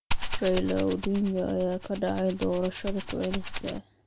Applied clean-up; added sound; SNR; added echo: none; Rattle (instrument); -3 dB; none.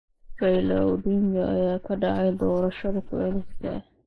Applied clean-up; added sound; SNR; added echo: neural mask model Resemble Enhance denoiser.